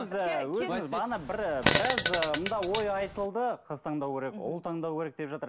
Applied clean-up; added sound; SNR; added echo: none; Fart; 0 dB; none.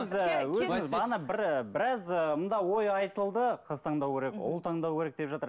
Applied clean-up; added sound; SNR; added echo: none; none; none; none.